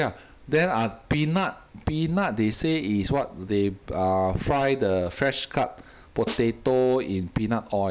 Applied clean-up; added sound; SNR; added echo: none; Snare drum; 14 dB; none.